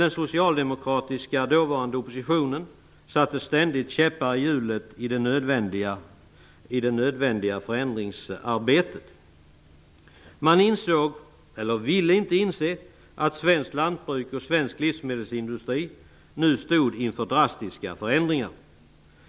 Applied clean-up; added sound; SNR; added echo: none; none; none; none.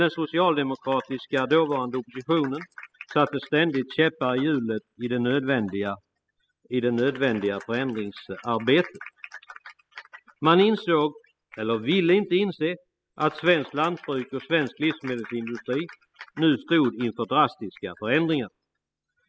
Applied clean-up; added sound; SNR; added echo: classical method spectral subtraction.